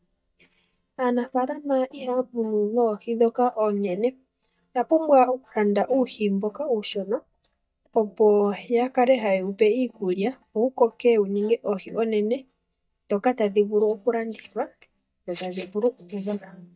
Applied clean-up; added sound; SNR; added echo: neural mask model DeepFilterNet 3.